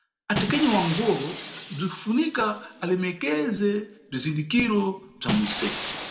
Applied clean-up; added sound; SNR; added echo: none; Shatter; 7 dB; reverberation time 1.0 s.